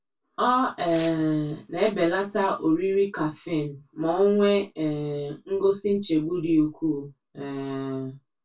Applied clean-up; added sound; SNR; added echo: none; Tearing; 18 dB; reverberation time 0.2 s.